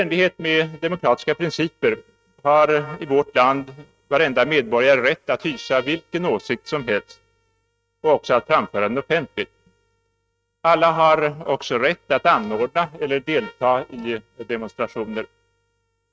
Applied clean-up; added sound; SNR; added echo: neural mask model RNNoise.